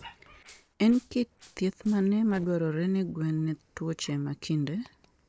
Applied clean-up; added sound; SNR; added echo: neural separator model SepFormer DNS4.